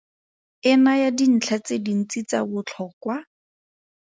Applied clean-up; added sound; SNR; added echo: none; none; none; none.